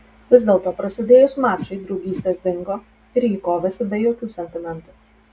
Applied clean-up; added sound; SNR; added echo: none; Whoosh, swoosh, swish; 13 dB; none.